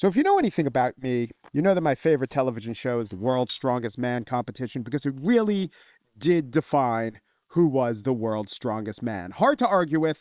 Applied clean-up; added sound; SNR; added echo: neural separator model SepFormer WHAM!.